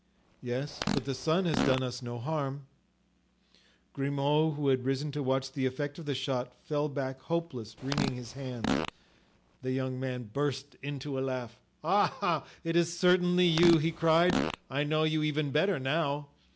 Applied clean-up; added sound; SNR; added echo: none; Fart; 6 dB; none.